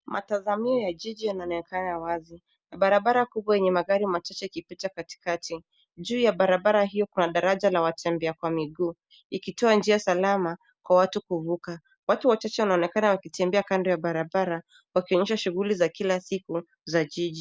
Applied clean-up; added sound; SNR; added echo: none; none; none; none.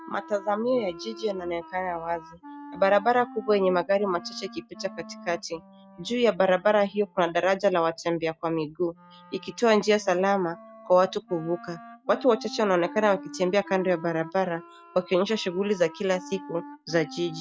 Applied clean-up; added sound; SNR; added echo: classical method log-MMSE.